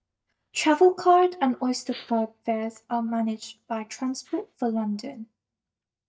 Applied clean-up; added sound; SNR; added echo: neural mask model DeepFilterNet 3.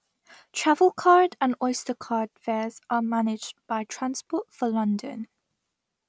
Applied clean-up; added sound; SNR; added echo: none; none; none; none.